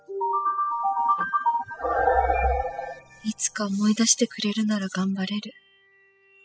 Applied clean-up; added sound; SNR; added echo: classical method spectral subtraction.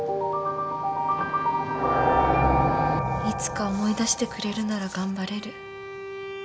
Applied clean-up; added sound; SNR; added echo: none; Bowed string instrument; 16 dB; none.